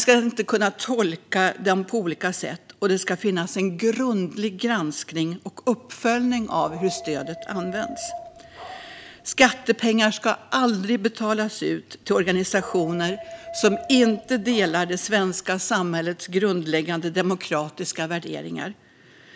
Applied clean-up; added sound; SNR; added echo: none; Dog; 14 dB; none.